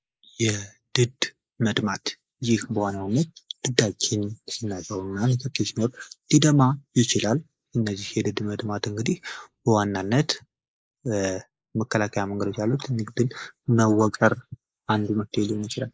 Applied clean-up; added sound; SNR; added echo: neural mask model Resemble Enhance denoiser.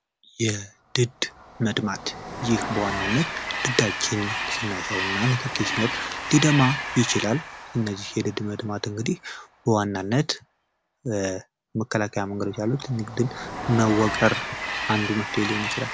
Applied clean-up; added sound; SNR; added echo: none; Train; 6 dB; none.